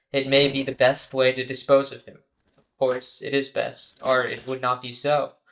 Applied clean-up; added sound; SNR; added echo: neural mask model DeepFilterNet 3.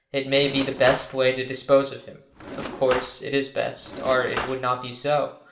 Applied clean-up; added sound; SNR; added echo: none; Cutlery, silverware / Drawer open or close; 10 dB; reverberation time 0.6 s.